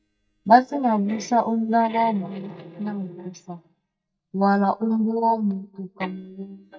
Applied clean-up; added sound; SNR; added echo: neural mask model DeepFilterNet 3.